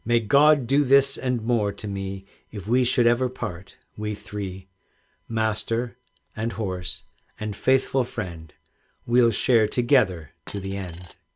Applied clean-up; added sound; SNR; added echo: none; Coin (dropping); 18 dB; none.